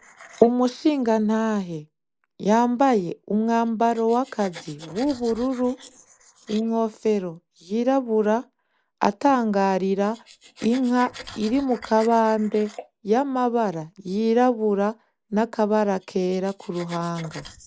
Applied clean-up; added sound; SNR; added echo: neural mask model Resemble Enhance denoiser.